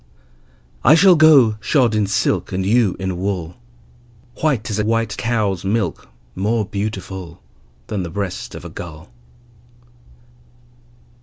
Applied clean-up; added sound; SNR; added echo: none; none; none; none.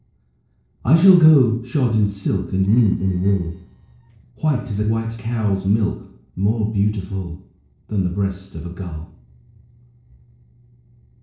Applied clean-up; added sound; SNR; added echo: neural separator model SepFormer DNS4.